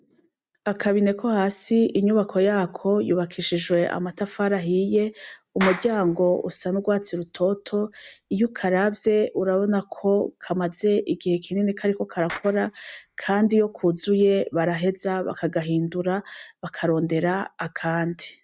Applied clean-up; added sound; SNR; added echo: neural mask model RNNoise.